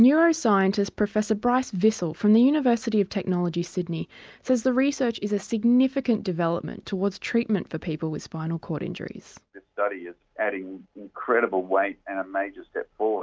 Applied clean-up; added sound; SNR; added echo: none; none; none; none.